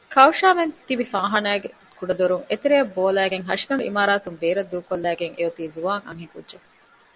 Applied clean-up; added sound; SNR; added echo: none; none; none; none.